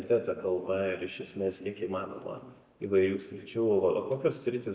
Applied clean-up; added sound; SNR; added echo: none; none; none; none.